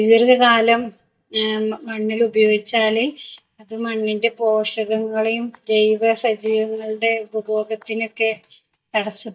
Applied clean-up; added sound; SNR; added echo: neural mask model DeepFilterNet 3.